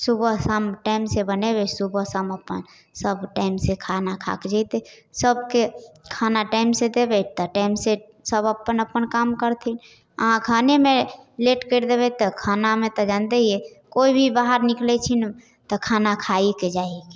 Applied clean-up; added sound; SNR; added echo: none; none; none; none.